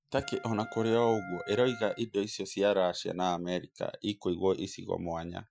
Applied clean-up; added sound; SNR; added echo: classical method Wiener filter.